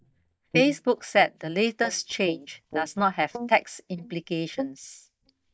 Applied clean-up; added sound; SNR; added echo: neural mask model DeepFilterNet 3.